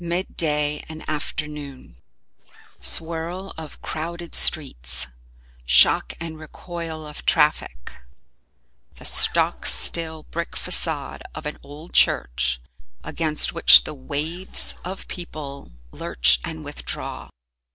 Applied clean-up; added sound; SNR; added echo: neural separator model SepFormer DNS4.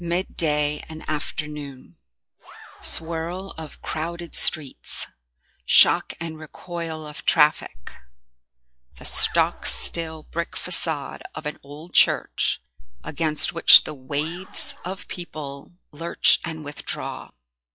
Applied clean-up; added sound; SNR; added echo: classical method log-MMSE.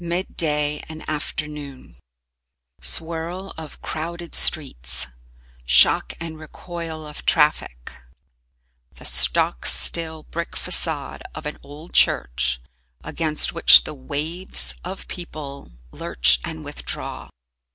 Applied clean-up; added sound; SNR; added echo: none; none; none; none.